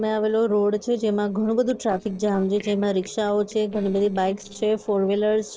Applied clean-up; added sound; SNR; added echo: neural separator model SepFormer DNS4.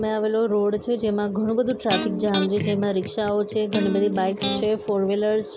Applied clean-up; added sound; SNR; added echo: none; Electric guitar; 7 dB; none.